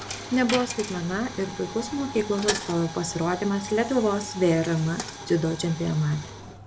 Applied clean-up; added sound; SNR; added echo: none; Coin (dropping); 10 dB; none.